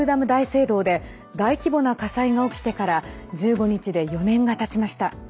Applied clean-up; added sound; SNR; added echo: none; none; none; none.